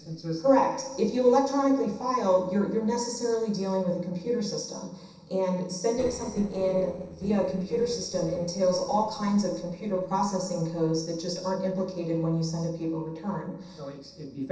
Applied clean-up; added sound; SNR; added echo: neural separator model SepFormer DNS4.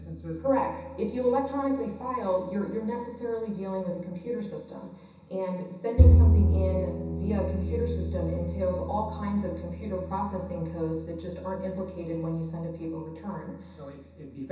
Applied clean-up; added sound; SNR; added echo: none; Bowed string instrument; -2 dB; reverberation time 0.7 s.